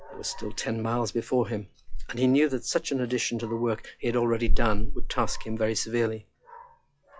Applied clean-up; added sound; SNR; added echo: classical method log-MMSE.